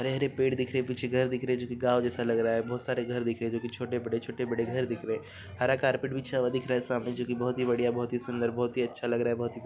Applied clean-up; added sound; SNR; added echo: none; none; none; none.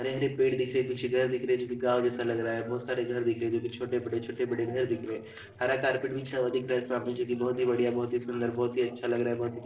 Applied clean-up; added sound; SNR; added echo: neural separator model SepFormer DNS4.